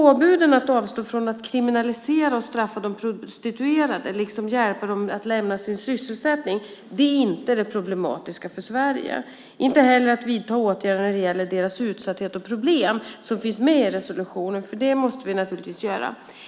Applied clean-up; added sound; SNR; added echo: none; none; none; none.